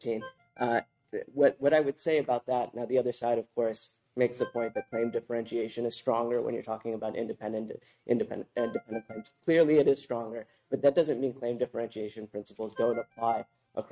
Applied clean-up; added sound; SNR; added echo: neural mask model RNNoise.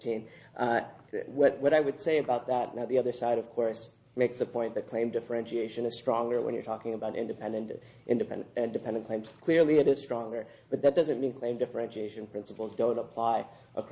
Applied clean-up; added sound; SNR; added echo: none; none; none; none.